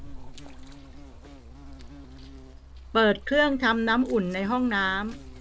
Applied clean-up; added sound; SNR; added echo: none; Insect; 14 dB; none.